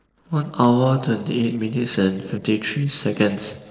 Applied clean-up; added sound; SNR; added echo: neural separator model SepFormer DNS4.